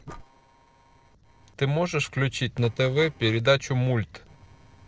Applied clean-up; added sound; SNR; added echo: neural separator model SepFormer DNS4.